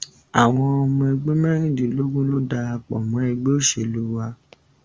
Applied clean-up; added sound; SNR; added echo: none; none; none; none.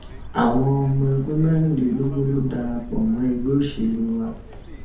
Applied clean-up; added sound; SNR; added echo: none; Chirp, tweet; 11 dB; reverberation time 0.6 s.